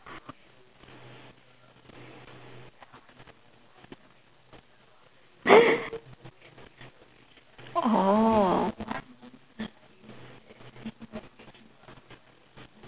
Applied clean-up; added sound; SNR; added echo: none; none; none; none.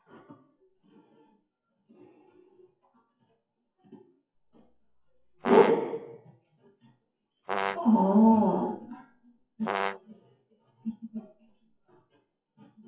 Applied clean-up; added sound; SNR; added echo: classical method WPE with log-MMSE.